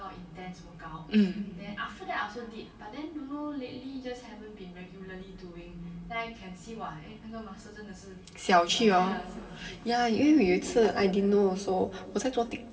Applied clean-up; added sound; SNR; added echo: none; none; none; reverberation time 2.9 s.